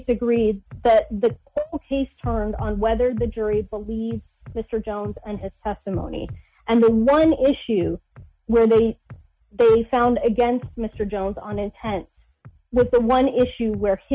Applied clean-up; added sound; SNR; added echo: neural mask model RNNoise.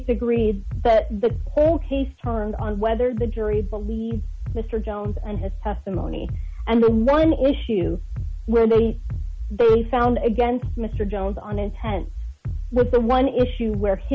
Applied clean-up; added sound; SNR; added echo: none; Bass drum; 6 dB; none.